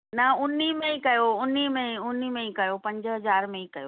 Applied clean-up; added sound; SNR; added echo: none; none; none; none.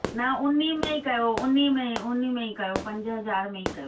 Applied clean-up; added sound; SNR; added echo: none; Fireworks; 11 dB; reverberation time 0.1 s.